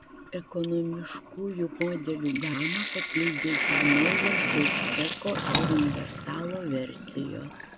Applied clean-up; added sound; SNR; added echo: none; Cutlery, silverware + Sink (filling or washing); -1 dB; none.